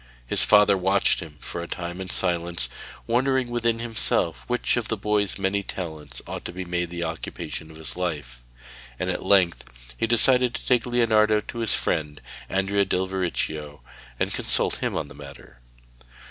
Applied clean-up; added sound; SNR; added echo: none; none; none; none.